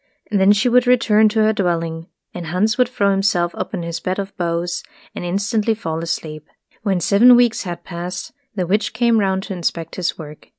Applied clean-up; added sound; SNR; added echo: none; none; none; none.